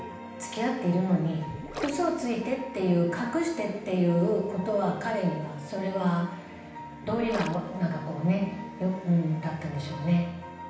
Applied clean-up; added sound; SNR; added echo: none; Gurgling; 12 dB; reverberation time 0.9 s.